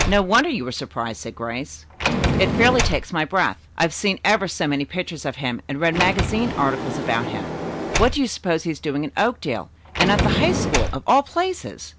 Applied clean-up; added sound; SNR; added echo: none; Sliding door; 4 dB; none.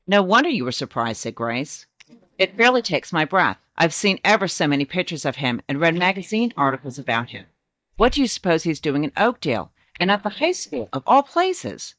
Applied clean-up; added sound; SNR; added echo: neural mask model DeepFilterNet 3.